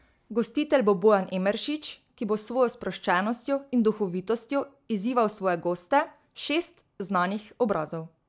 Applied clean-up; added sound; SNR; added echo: none; none; none; none.